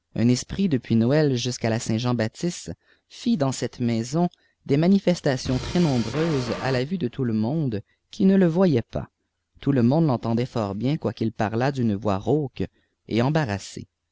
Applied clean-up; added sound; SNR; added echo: none; Drum kit; 10 dB; none.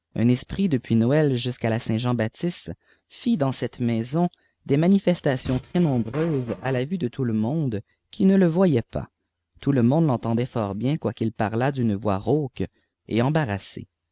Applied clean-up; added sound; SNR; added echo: neural mask model RNNoise.